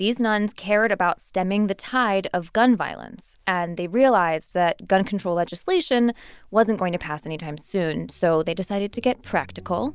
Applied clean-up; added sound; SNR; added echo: none; none; none; none.